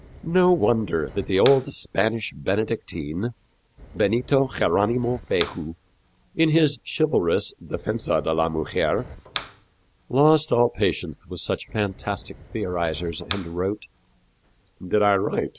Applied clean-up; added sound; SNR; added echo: none; Fire; 17 dB; none.